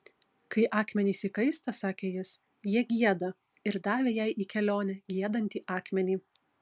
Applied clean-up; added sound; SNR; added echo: none; none; none; none.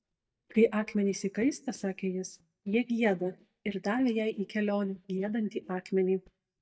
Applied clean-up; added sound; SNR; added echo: neural mask model DeepFilterNet 3.